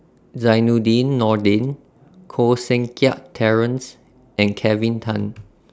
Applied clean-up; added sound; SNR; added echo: none; none; none; none.